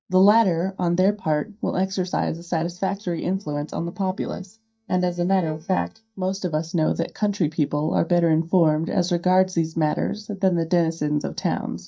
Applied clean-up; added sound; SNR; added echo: neural mask model DeepFilterNet 3.